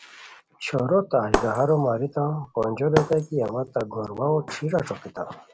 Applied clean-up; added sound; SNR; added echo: none; Shatter; 9 dB; none.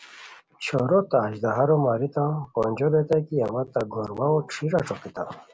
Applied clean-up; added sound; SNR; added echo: none; none; none; none.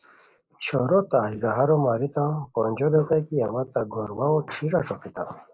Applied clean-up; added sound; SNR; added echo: neural mask model Resemble Enhance denoiser.